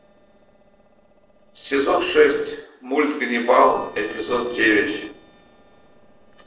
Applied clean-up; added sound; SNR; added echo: neural separator model SepFormer DNS4.